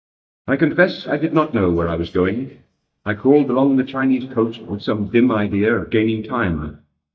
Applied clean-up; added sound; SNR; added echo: neural mask model DeepFilterNet 3.